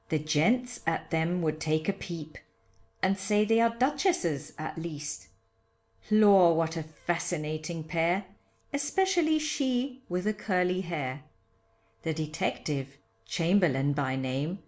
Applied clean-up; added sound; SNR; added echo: none; none; none; none.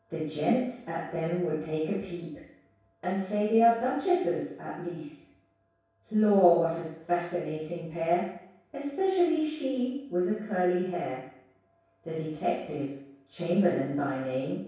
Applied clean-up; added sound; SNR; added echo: none; none; none; reverberation time 0.7 s.